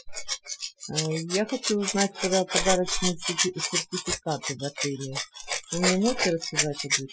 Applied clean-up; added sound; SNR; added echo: classical method Wiener filter.